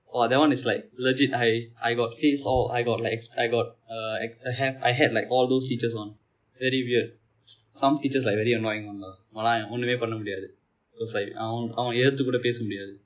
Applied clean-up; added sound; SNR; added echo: none; none; none; none.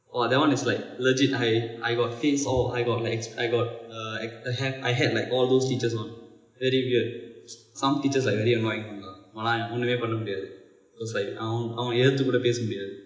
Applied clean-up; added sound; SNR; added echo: none; none; none; reverberation time 0.8 s.